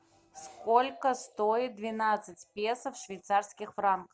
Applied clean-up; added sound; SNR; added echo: none; none; none; none.